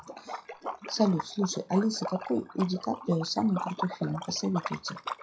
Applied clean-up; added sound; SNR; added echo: classical method WPE with log-MMSE.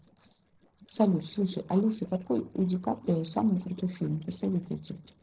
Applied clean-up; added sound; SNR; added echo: neural separator model SepFormer DNS4.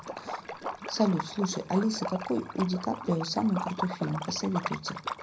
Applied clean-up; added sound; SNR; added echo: none; Liquid; 7 dB; reverberation time 0.4 s.